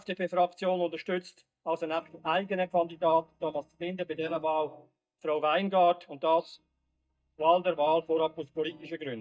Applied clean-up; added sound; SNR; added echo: neural mask model DeepFilterNet 3.